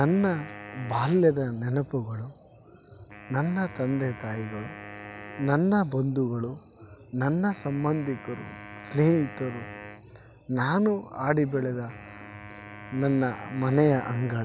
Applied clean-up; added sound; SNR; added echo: none; Wind instrument, woodwind instrument; 17 dB; none.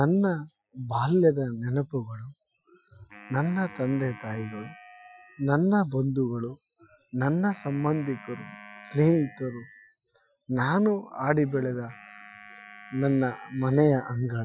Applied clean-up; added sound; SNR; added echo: classical method Wiener filter.